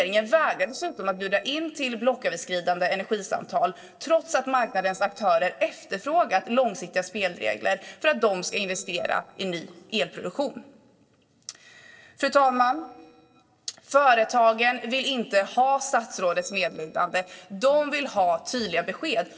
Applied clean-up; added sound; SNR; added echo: neural separator model SepFormer DNS4.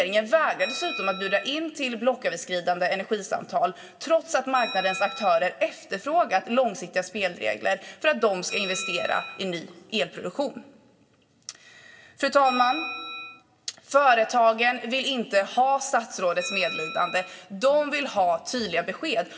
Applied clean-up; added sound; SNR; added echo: none; Bell; 15 dB; reverberation time 1.1 s.